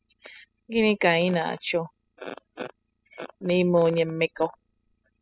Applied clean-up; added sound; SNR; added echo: classical method spectral subtraction.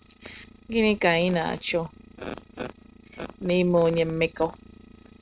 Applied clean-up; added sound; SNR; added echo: neural mask model RNNoise.